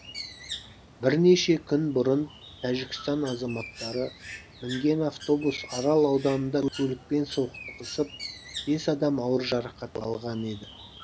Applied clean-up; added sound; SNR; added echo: none; Bird; 16 dB; none.